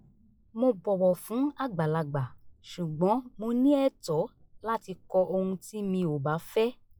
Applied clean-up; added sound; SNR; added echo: classical method log-MMSE.